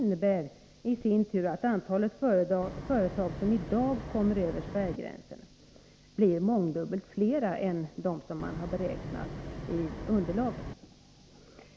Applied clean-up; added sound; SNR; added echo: none; Wind; 9 dB; none.